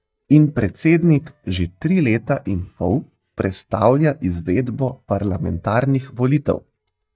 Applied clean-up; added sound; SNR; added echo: neural mask model DeepFilterNet 3.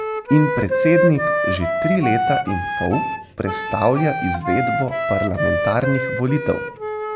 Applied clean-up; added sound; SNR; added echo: none; Wind instrument, woodwind instrument; 1 dB; none.